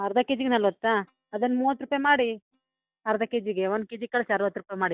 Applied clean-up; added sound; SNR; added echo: neural mask model DeepFilterNet 3.